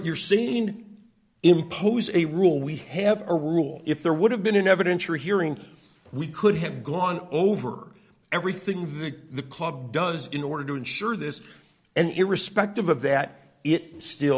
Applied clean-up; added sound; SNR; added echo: none; none; none; none.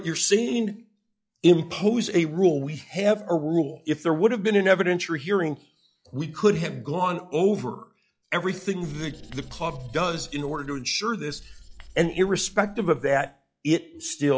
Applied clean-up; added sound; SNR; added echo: classical method log-MMSE.